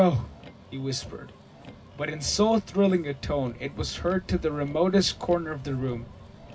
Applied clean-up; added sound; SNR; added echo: none; Motor vehicle (road); 19 dB; reverberation time 0.4 s.